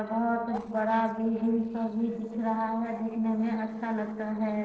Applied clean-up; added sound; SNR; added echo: neural separator model SepFormer DNS4.